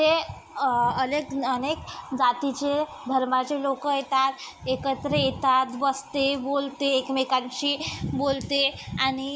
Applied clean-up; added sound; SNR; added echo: none; none; none; reverberation time 0.4 s.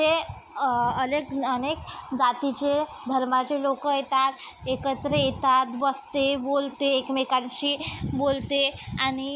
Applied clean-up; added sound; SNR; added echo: none; none; none; none.